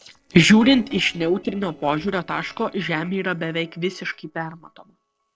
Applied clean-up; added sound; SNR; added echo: neural separator model SepFormer DNS4.